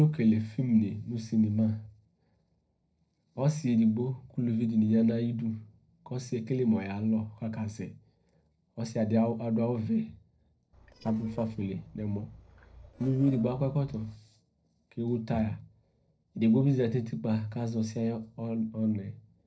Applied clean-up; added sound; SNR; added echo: neural separator model SepFormer DNS4.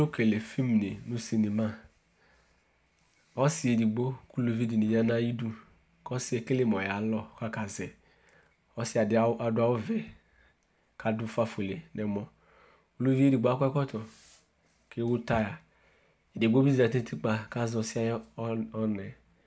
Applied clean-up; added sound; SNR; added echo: none; none; none; none.